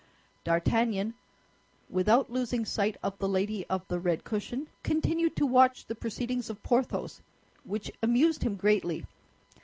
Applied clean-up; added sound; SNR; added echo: none; none; none; none.